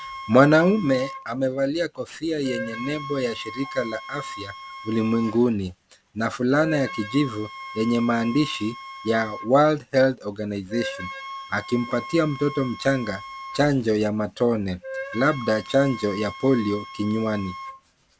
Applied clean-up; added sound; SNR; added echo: none; Wind instrument, woodwind instrument; 14 dB; none.